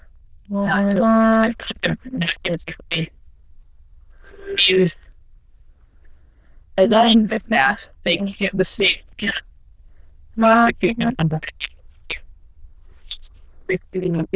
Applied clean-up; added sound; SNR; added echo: neural diffusion model UNIVERSE++.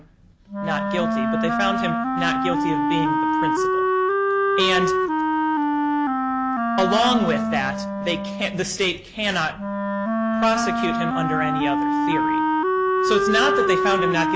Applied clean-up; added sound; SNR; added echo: none; Wind instrument, woodwind instrument; -4 dB; none.